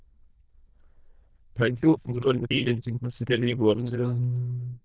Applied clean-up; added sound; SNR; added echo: neural diffusion model UNIVERSE++.